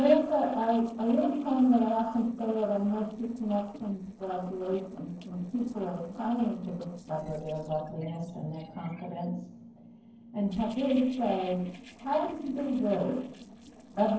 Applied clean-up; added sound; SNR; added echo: neural separator model SepFormer DNS4.